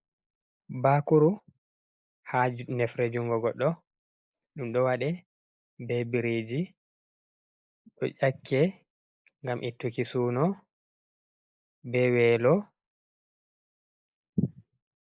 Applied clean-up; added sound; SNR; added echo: neural mask model Resemble Enhance denoiser.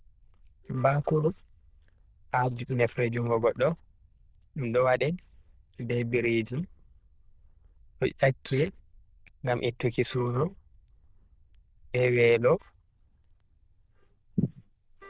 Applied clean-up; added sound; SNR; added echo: neural diffusion model UNIVERSE++.